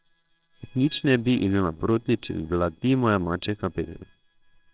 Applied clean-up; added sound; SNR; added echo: neural separator model SepFormer WHAMR!.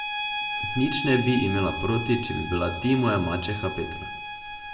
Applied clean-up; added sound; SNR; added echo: none; Bowed string instrument; 7 dB; reverberation time 0.8 s.